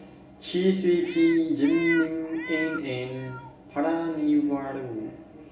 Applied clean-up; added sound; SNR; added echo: none; Meow; 11 dB; reverberation time 0.8 s.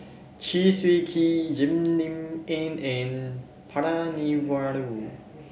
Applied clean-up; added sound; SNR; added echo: none; none; none; none.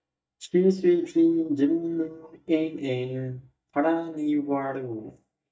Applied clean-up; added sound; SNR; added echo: neural mask model DeepFilterNet 3.